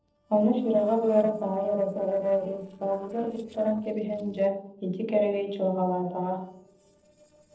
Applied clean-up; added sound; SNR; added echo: neural separator model SepFormer DNS4.